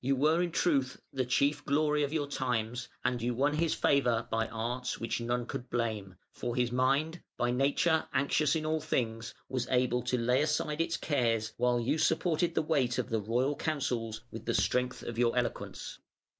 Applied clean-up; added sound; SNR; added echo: none; Raindrop / Drip; 17 dB; none.